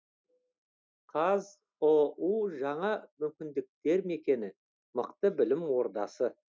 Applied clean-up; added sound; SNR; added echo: none; none; none; none.